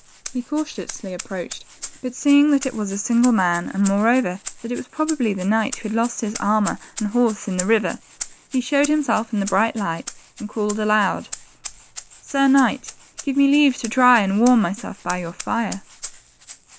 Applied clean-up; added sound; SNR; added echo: none; Rattle (instrument); 16 dB; none.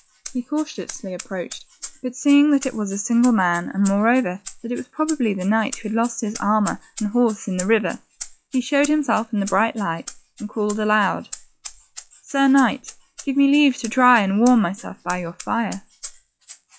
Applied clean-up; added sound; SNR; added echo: classical method log-MMSE.